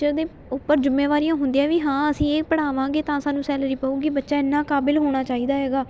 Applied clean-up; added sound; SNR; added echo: none; none; none; none.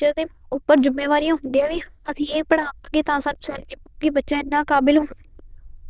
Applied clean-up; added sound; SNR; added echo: neural diffusion model UNIVERSE++.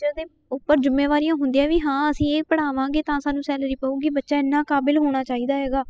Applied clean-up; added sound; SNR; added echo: classical method spectral subtraction.